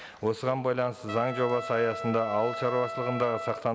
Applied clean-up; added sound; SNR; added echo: none; Trumpet; 9 dB; none.